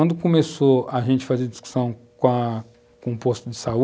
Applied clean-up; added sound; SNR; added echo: none; none; none; none.